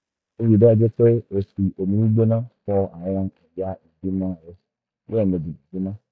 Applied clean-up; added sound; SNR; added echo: neural mask model DeepFilterNet 3.